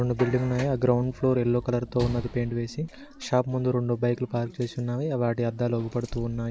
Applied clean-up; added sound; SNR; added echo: none; Sliding door / Slam; 16 dB; none.